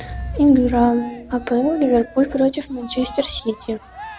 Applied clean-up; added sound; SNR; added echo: none; Cheering; 20 dB; none.